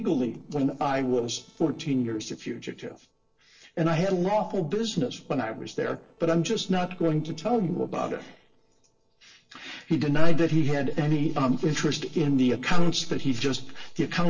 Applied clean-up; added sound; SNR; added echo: neural separator model SepFormer DNS4.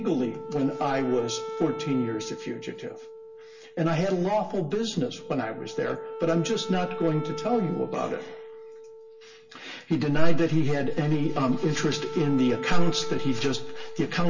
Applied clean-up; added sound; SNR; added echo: none; Wind instrument, woodwind instrument; 13 dB; reverberation time 0.2 s.